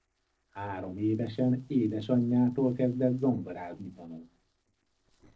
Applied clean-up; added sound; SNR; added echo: neural separator model SepFormer DNS4.